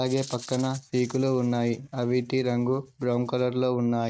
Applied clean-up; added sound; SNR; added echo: neural mask model RNNoise.